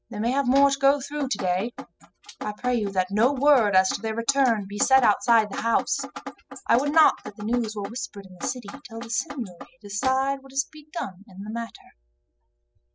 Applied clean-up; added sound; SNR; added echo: classical method spectral subtraction.